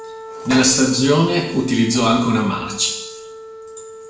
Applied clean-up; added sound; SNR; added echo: none; Wind instrument, woodwind instrument; 16 dB; reverberation time 0.9 s.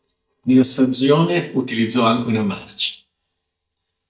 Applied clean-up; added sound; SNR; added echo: neural mask model DeepFilterNet 3.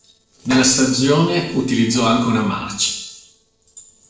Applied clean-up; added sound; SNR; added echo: neural separator model SepFormer DNS4.